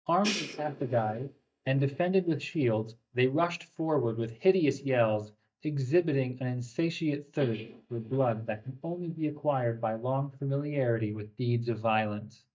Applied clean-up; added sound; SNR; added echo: neural mask model DeepFilterNet 3.